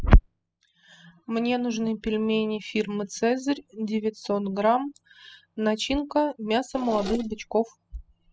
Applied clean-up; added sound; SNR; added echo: classical method spectral subtraction.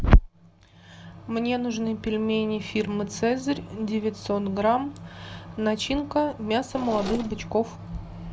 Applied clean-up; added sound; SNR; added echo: none; Mechanisms; 11 dB; none.